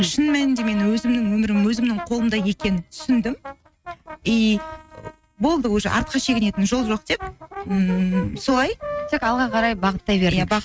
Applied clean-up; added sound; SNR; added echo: neural mask model RNNoise.